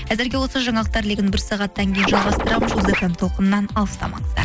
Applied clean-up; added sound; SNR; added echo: none; Scratching (performance technique); 0 dB; none.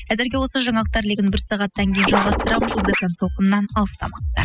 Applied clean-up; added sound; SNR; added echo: classical method spectral subtraction.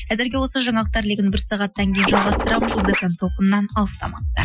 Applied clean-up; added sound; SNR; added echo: classical method Wiener filter.